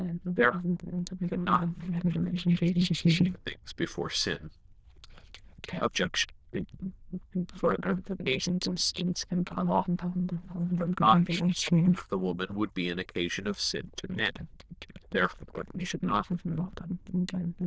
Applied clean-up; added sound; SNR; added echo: neural diffusion model UNIVERSE++.